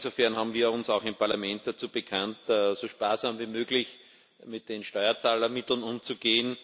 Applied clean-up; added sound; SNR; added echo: none; none; none; none.